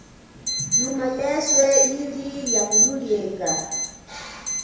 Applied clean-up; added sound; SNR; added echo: none; Alarm; -1 dB; reverberation time 1.0 s.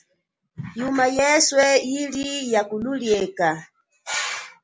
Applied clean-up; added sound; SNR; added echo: none; none; none; none.